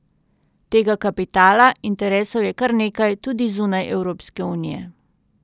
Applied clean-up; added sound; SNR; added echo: none; none; none; none.